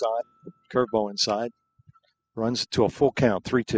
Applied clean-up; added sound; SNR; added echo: classical method spectral subtraction.